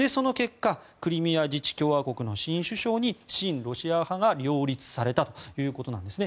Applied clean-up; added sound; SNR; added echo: none; none; none; none.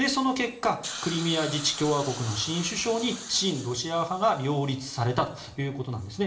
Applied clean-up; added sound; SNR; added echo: none; Hiss; 14 dB; reverberation time 1.3 s.